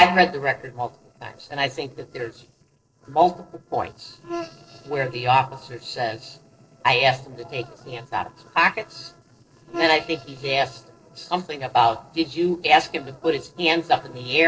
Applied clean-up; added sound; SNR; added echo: neural separator model SepFormer DNS4.